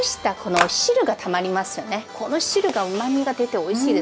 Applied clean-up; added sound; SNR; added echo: none; Clapping; 0 dB; none.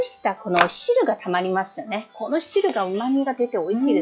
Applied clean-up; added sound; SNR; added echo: classical method log-MMSE.